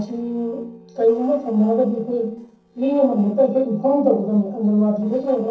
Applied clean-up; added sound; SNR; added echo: neural separator model SepFormer DNS4.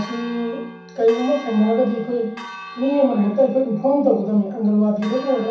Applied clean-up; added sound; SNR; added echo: none; Church bell; 18 dB; reverberation time 0.6 s.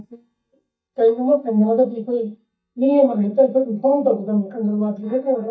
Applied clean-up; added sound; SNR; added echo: neural mask model DeepFilterNet 3.